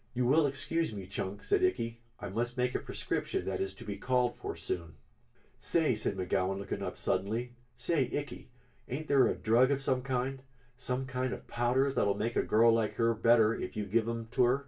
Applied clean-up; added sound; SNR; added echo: none; none; none; reverberation time 0.2 s.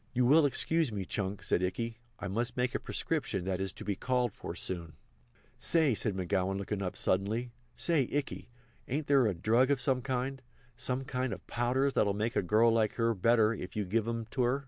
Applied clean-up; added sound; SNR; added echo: none; none; none; none.